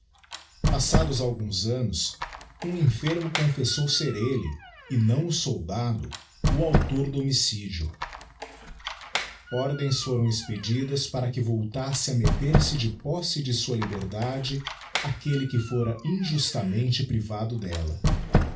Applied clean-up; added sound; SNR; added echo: none; Squeak; 4 dB; reverberation time 0.3 s.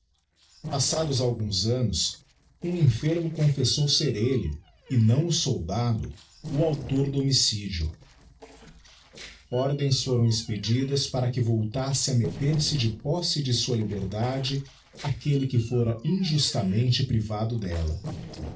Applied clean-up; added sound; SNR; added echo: neural separator model SepFormer DNS4.